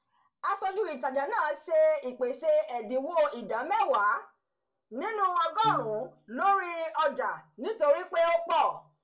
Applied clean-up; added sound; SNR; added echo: neural separator model SepFormer DNS4.